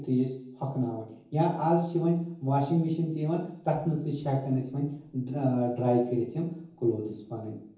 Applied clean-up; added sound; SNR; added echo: none; none; none; reverberation time 0.7 s.